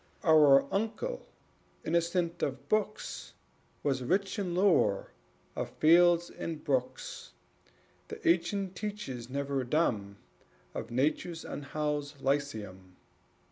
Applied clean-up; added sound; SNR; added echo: none; none; none; none.